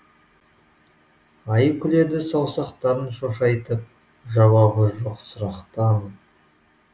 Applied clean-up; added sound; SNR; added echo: none; none; none; none.